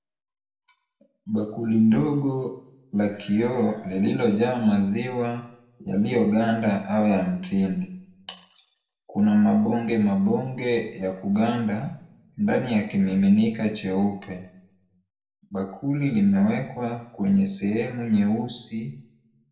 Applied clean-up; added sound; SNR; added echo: none; none; none; reverberation time 0.6 s.